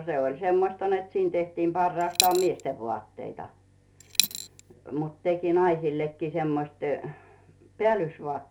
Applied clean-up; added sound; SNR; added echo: none; Coin (dropping); 2 dB; none.